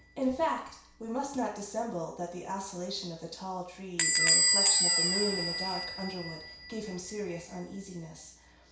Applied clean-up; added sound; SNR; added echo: none; Squeak / Bell; -5 dB; reverberation time 0.6 s.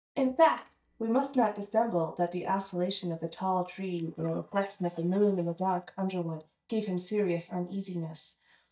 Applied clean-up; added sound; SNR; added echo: neural mask model DeepFilterNet 3.